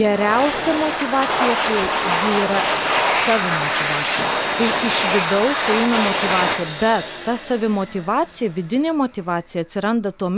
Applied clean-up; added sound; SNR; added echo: none; Domestic sounds, home sounds; 1 dB; none.